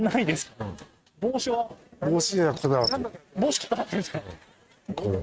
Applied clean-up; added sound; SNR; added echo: neural mask model RNNoise.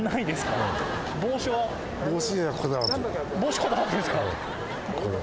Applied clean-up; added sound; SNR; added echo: none; Cricket; 13 dB; none.